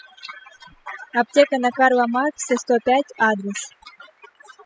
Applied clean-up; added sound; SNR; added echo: classical method spectral subtraction.